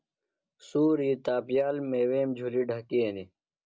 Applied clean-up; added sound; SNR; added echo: none; none; none; none.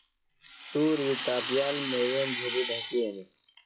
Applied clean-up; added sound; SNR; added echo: classical method log-MMSE.